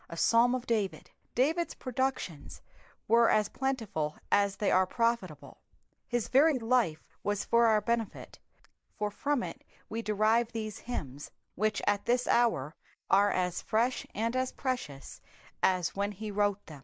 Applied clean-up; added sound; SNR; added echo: neural mask model Resemble Enhance denoiser.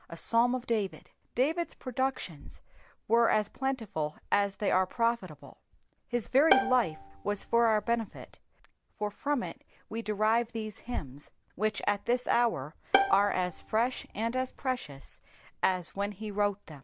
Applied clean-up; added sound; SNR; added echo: none; Bowed string instrument; 3 dB; none.